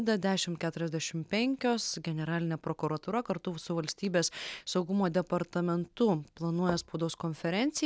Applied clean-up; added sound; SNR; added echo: none; none; none; none.